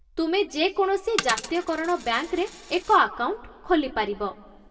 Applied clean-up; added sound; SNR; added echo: none; Coin (dropping); 15 dB; reverberation time 1.0 s.